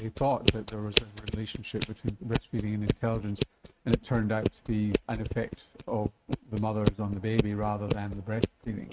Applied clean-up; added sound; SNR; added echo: neural mask model RNNoise.